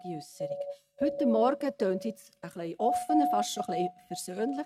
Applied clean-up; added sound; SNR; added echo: neural mask model RNNoise.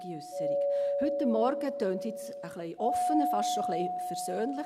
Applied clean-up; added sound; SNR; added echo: none; Doorbell; -1 dB; none.